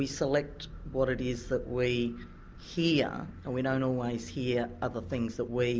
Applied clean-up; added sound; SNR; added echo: none; none; none; none.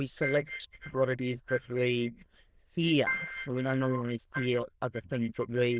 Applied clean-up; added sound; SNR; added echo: neural diffusion model UNIVERSE++.